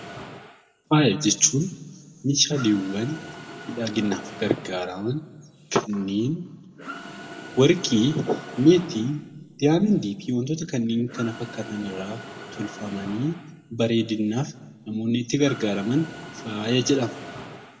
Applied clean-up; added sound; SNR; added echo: none; Mechanisms; 16 dB; reverberation time 1.2 s.